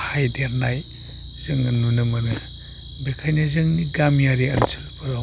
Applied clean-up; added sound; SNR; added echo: none; none; none; none.